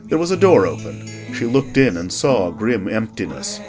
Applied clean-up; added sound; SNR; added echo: none; Acoustic guitar; 13 dB; none.